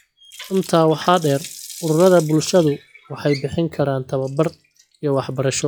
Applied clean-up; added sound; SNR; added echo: classical method log-MMSE.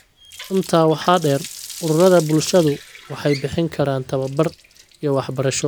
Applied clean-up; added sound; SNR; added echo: none; Water tap, faucet; 18 dB; none.